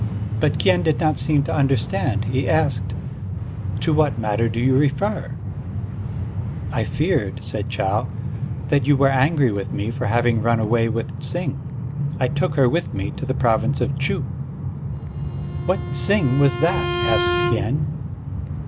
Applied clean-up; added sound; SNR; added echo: none; Bowed string instrument + Train; 3 dB; none.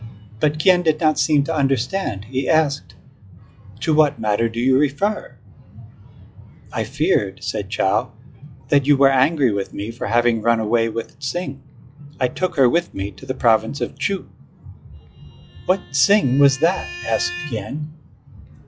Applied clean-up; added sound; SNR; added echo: classical method log-MMSE.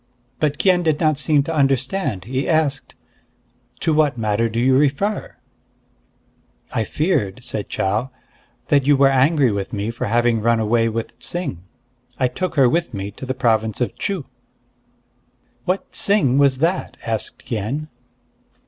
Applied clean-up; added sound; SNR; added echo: none; none; none; none.